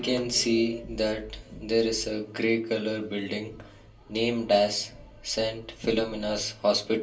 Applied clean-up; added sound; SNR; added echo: none; none; none; reverberation time 0.3 s.